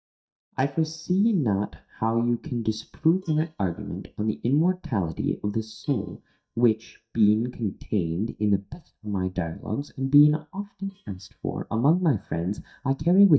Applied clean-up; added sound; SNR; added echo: neural mask model DeepFilterNet 3.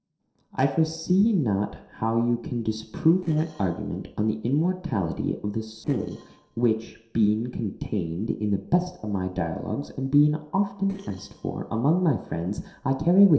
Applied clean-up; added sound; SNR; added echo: neural separator model SepFormer DNS4.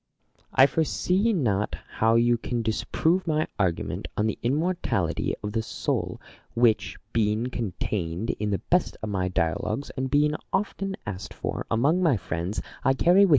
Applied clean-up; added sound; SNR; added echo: none; none; none; none.